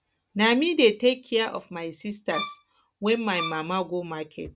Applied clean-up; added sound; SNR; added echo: none; Bowed string instrument; 9 dB; none.